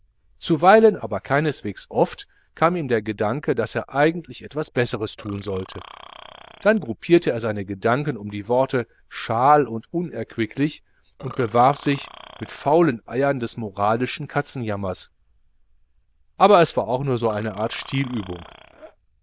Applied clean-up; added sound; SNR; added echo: neural diffusion model UNIVERSE++.